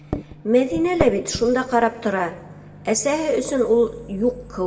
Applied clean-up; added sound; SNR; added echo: none; Microwave oven; 12 dB; reverberation time 1.3 s.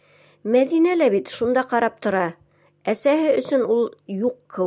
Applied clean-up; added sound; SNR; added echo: none; none; none; none.